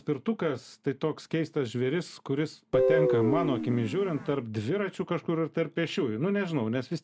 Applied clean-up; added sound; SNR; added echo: none; Guitar; -2 dB; none.